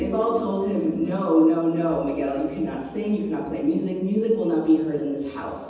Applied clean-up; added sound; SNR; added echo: none; none; none; reverberation time 1.1 s.